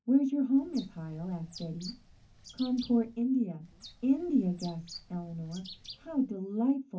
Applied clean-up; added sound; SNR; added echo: none; Bird; 19 dB; reverberation time 0.3 s.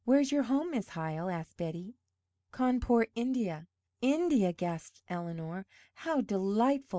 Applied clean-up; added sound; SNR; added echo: none; none; none; none.